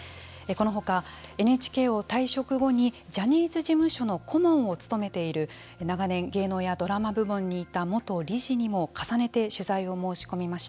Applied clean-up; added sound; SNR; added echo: none; none; none; none.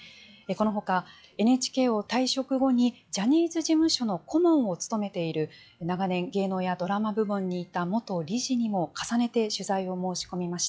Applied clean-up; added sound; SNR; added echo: classical method log-MMSE.